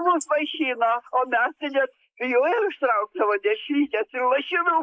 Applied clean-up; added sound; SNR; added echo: neural mask model Resemble Enhance denoiser.